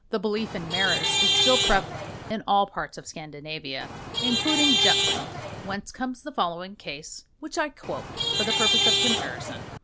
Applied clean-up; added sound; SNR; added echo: none; Traffic noise, roadway noise / Vehicle horn, car horn, honking; -4 dB; none.